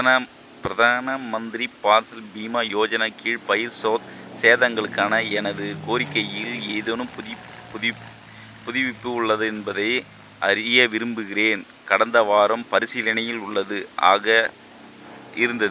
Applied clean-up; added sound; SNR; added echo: none; Fixed-wing aircraft, airplane; 19 dB; none.